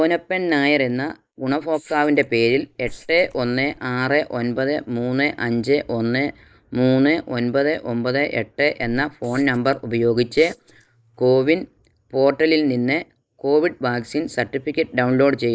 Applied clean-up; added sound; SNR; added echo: neural mask model Resemble Enhance denoiser.